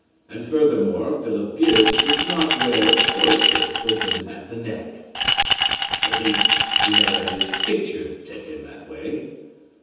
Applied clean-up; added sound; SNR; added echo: none; Glass; -4 dB; reverberation time 1.1 s.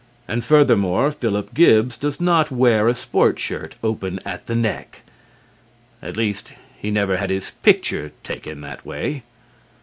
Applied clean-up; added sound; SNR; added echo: none; none; none; none.